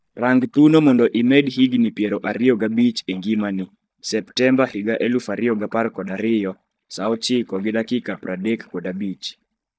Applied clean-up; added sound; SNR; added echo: neural mask model DeepFilterNet 3.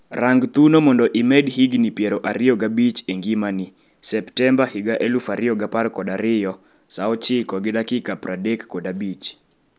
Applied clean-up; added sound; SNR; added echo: none; none; none; none.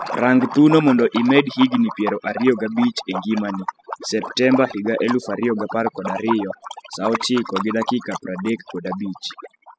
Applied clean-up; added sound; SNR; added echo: classical method spectral subtraction.